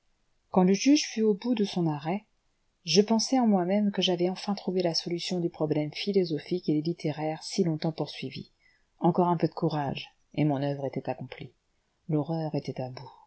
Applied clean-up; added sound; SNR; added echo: none; none; none; none.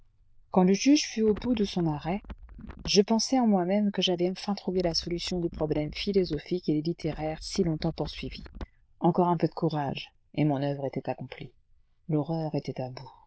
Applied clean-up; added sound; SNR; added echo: neural diffusion model UNIVERSE++.